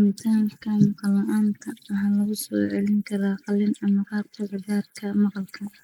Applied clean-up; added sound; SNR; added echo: neural mask model Resemble Enhance denoiser.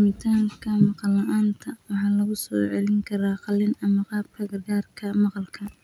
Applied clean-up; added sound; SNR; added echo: none; none; none; none.